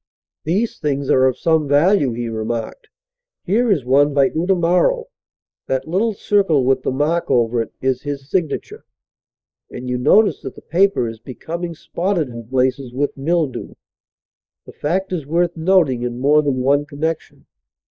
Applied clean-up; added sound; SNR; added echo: neural mask model Resemble Enhance denoiser.